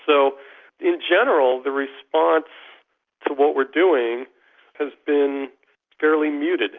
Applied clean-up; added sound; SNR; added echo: none; none; none; none.